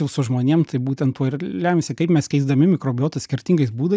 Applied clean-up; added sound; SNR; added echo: none; none; none; none.